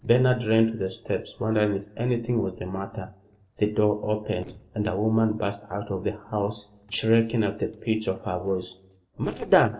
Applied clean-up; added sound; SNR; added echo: neural separator model SepFormer DNS4.